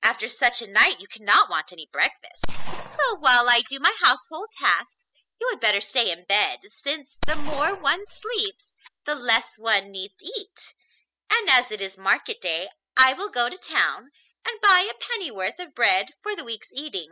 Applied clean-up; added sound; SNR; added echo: classical method spectral subtraction.